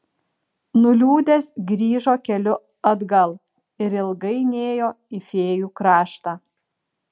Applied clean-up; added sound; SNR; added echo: none; none; none; none.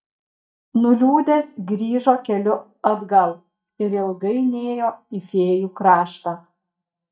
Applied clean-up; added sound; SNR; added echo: neural mask model DeepFilterNet 3.